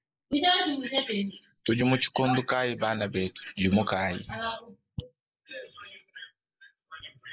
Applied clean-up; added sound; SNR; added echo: neural mask model Resemble Enhance denoiser.